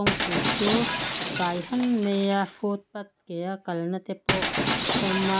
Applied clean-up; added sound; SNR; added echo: none; Shatter; 1 dB; none.